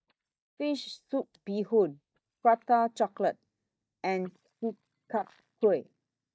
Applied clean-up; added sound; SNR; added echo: neural mask model DeepFilterNet 3.